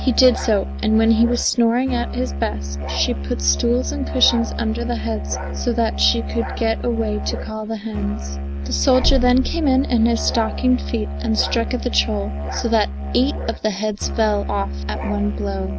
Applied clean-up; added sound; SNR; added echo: none; Musical instrument; 5 dB; none.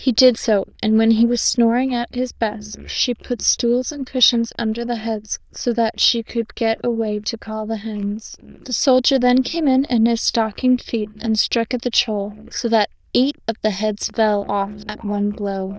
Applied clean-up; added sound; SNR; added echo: neural diffusion model UNIVERSE++.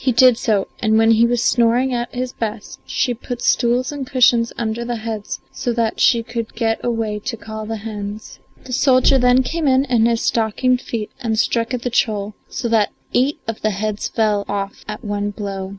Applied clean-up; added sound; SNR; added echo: none; none; none; none.